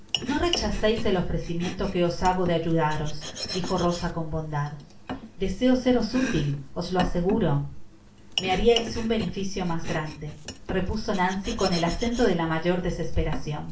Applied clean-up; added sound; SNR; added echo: none; Domestic sounds, home sounds; 11 dB; reverberation time 0.3 s.